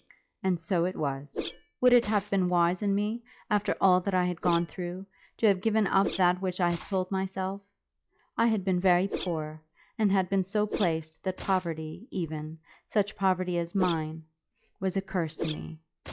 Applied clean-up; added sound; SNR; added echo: classical method log-MMSE.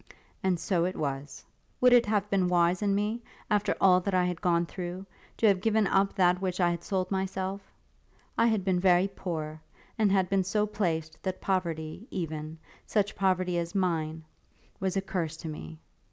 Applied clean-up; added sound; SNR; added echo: none; none; none; none.